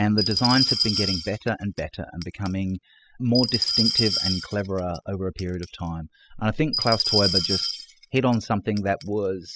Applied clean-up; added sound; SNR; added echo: classical method spectral subtraction.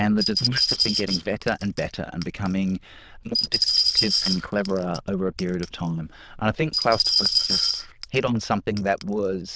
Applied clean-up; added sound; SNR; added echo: neural diffusion model UNIVERSE++.